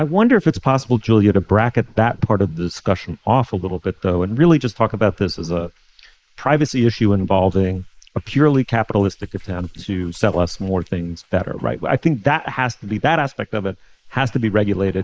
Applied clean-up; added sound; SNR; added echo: neural mask model Resemble Enhance denoiser.